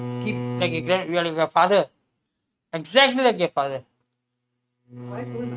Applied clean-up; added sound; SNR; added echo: neural mask model RNNoise.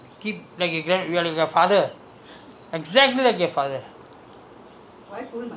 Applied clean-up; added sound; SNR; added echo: none; none; none; none.